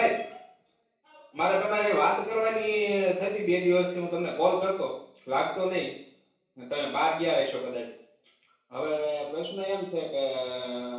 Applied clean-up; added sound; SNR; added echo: none; none; none; reverberation time 0.7 s.